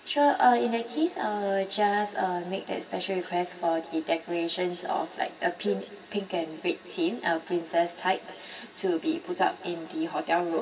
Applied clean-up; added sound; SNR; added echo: none; Cowbell; 16 dB; reverberation time 2.2 s.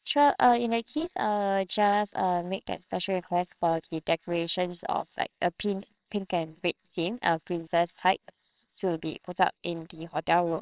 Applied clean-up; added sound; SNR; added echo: neural separator model SepFormer WHAMR!.